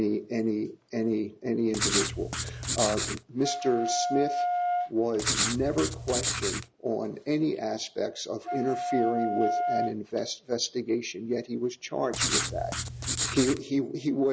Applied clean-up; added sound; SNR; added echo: none; Writing + Wind instrument, woodwind instrument; 1 dB; none.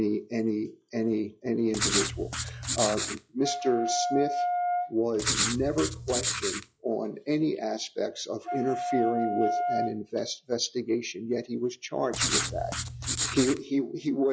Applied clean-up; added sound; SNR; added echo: classical method log-MMSE.